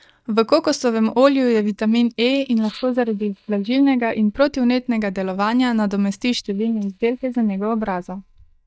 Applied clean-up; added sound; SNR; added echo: neural mask model DeepFilterNet 3.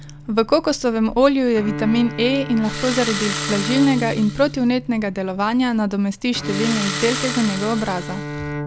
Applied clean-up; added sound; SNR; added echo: none; Bowed string instrument + Engine starting; 8 dB; none.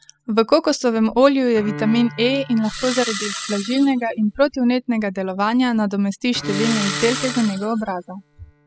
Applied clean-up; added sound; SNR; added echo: classical method spectral subtraction.